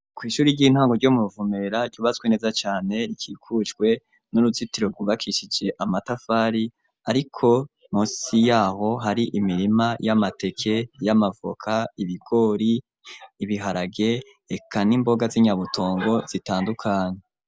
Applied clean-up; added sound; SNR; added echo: none; none; none; none.